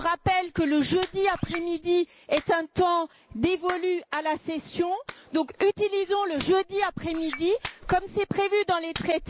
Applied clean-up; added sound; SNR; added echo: none; Clapping + Chink, clink; 18 dB; none.